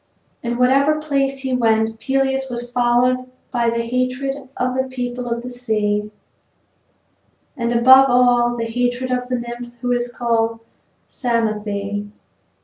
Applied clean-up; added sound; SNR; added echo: none; none; none; none.